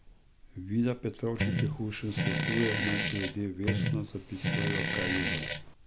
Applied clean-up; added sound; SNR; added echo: none; Fart; -4 dB; none.